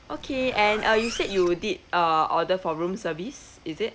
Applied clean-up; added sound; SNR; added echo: none; Zipper (clothing); 13 dB; none.